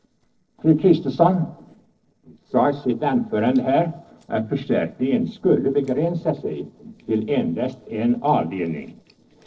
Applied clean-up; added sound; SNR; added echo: neural separator model SepFormer DNS4.